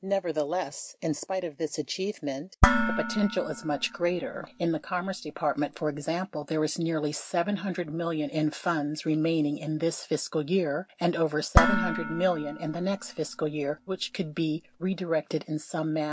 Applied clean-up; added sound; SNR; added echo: none; Dishes, pots, and pans; 1 dB; none.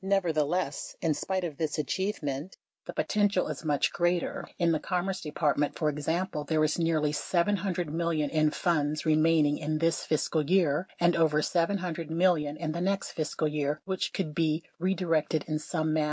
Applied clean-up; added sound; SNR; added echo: none; none; none; none.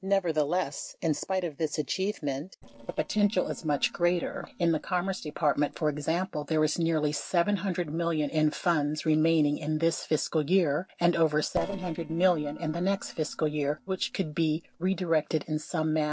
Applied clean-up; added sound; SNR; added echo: neural separator model SepFormer DNS4.